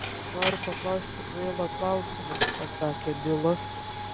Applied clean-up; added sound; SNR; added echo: none; Coin (dropping); 1 dB; none.